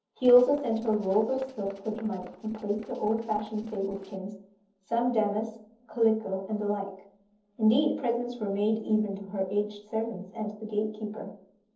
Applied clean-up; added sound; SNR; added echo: neural separator model SepFormer DNS4.